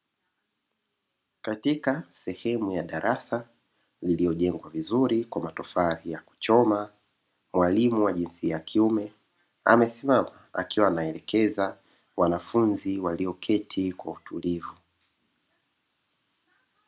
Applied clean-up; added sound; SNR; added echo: none; none; none; none.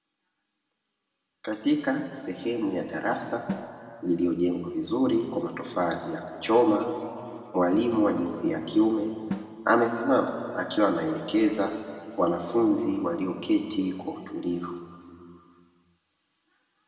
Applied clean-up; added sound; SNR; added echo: none; Drum; 17 dB; reverberation time 2.1 s.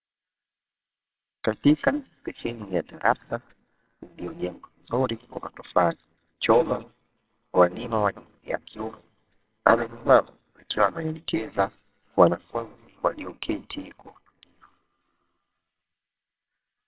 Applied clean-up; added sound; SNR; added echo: neural separator model SepFormer WHAMR!.